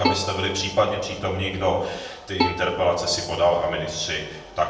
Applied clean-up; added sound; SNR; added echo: none; Bowed string instrument; 7 dB; reverberation time 0.7 s.